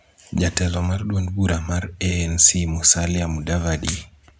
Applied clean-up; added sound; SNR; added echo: none; none; none; none.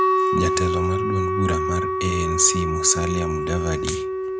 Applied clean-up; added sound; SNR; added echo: none; Wind instrument, woodwind instrument; -1 dB; none.